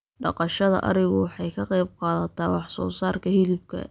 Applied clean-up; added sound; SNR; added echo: none; none; none; none.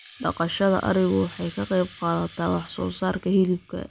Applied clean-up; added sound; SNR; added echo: none; Rattle (instrument); 19 dB; none.